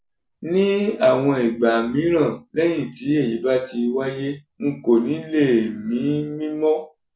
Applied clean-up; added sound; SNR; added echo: none; none; none; none.